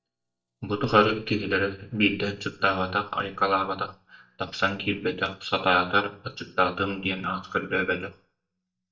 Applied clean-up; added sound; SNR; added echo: neural mask model DeepFilterNet 3.